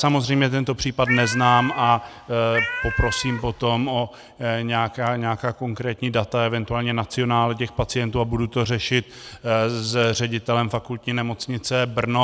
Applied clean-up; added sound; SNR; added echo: none; Cat; 7 dB; none.